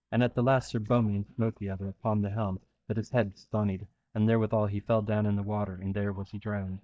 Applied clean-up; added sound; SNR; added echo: neural mask model DeepFilterNet 3.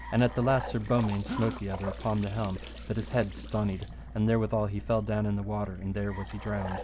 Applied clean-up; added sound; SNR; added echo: none; Gasp + Trickle, dribble / Bathtub (filling or washing) / Sink (filling or washing) / Gurgling; 12 dB; none.